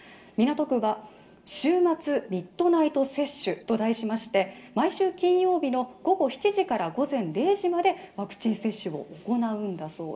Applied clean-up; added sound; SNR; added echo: none; none; none; reverberation time 0.5 s.